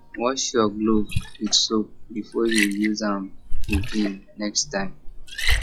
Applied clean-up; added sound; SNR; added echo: classical method log-MMSE.